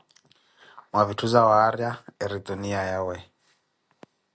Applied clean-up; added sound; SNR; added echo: none; none; none; none.